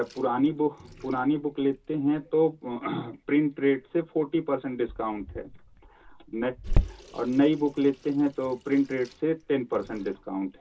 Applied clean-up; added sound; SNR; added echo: none; Sink (filling or washing) / Water tap, faucet; 9 dB; reverberation time 0.2 s.